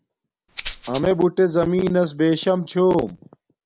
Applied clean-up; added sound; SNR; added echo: none; Rattle (instrument); 15 dB; none.